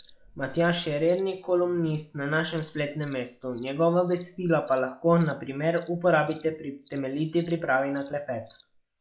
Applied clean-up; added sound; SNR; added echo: classical method log-MMSE.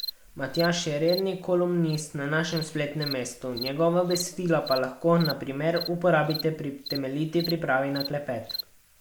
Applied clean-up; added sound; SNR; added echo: none; Cricket; 13 dB; none.